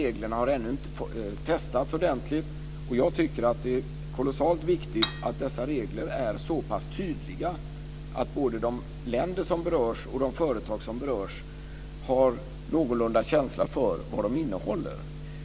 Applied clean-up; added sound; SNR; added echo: none; Cutlery, silverware / Dishes, pots, and pans; 3 dB; none.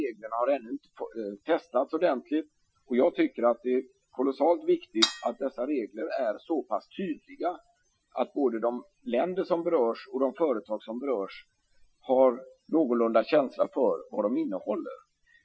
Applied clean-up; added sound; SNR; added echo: classical method Wiener filter.